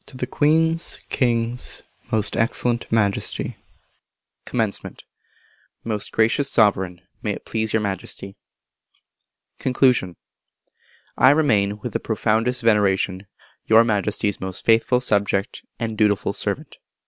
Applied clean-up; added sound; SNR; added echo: none; none; none; none.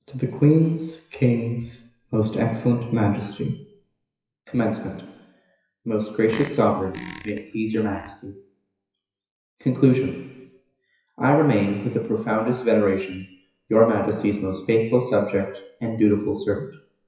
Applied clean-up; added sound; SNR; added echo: classical method WPE with log-MMSE.